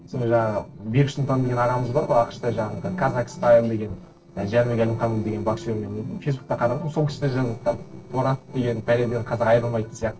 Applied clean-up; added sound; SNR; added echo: neural separator model SepFormer DNS4.